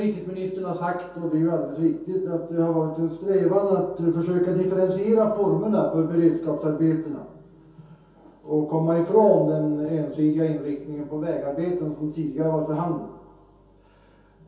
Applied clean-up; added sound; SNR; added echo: none; none; none; reverberation time 0.6 s.